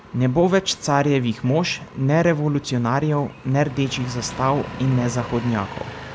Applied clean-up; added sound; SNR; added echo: none; Engine; 16 dB; none.